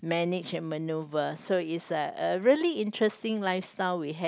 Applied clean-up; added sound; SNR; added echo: none; none; none; none.